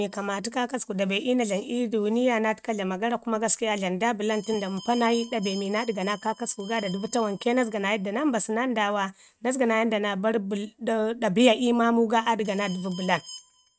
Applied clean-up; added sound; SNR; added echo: neural mask model RNNoise.